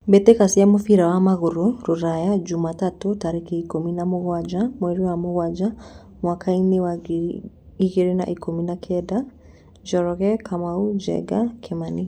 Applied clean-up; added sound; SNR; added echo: none; none; none; none.